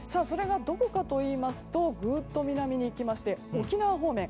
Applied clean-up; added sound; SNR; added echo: none; none; none; none.